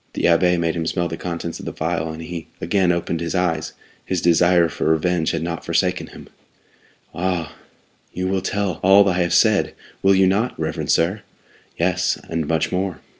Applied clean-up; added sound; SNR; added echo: none; none; none; none.